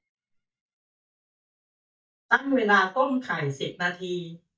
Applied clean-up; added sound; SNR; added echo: neural mask model DeepFilterNet 3.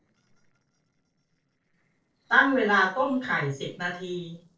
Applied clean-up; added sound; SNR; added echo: neural separator model SepFormer DNS4.